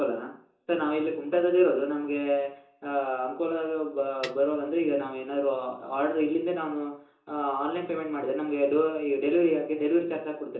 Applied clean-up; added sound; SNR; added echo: none; Snare drum; 17 dB; reverberation time 0.6 s.